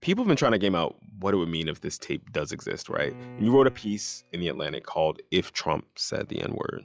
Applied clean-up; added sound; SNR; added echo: classical method log-MMSE.